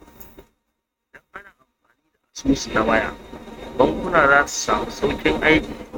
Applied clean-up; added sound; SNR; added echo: neural mask model RNNoise.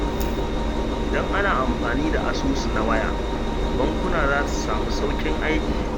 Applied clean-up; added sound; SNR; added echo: none; Engine; -4 dB; none.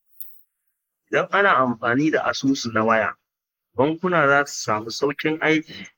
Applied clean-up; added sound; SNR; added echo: neural mask model Resemble Enhance denoiser.